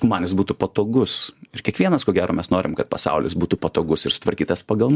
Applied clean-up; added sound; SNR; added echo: none; none; none; none.